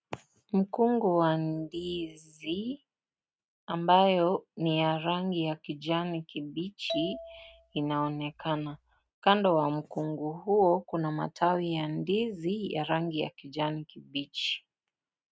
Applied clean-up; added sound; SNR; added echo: neural mask model RNNoise.